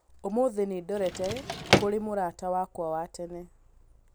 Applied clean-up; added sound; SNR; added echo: none; Drawer open or close; -3 dB; none.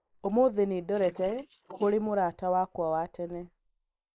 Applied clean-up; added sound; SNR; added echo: neural mask model Resemble Enhance denoiser.